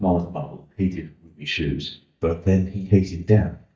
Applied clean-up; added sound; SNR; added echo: neural mask model DeepFilterNet 3.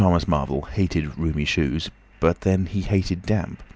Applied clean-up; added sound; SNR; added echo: none; none; none; none.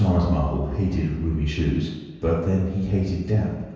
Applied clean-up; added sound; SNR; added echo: none; Ringtone; 19 dB; reverberation time 1.2 s.